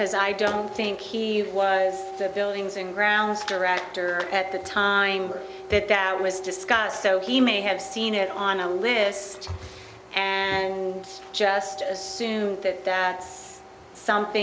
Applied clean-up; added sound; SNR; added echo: none; none; none; none.